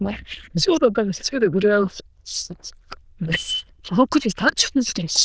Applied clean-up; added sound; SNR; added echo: neural diffusion model UNIVERSE++.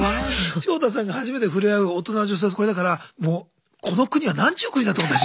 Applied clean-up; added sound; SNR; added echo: none; none; none; none.